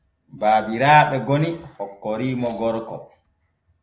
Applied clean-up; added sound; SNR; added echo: none; Glass; 3 dB; none.